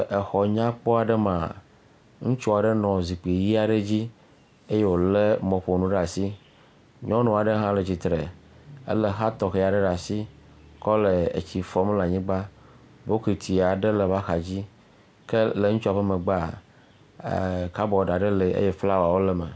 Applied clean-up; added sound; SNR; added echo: none; none; none; none.